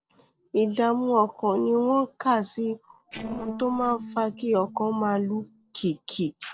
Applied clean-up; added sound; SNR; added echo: neural separator model SepFormer DNS4.